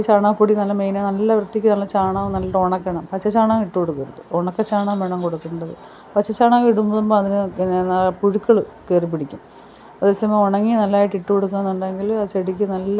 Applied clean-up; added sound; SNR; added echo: none; none; none; none.